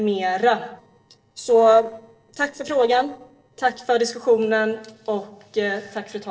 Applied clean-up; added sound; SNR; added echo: neural separator model SepFormer DNS4.